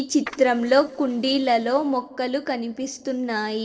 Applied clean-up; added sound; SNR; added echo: neural separator model SepFormer DNS4.